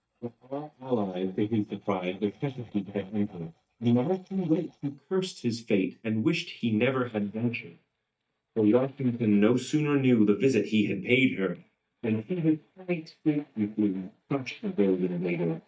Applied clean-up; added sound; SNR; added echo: neural mask model DeepFilterNet 3.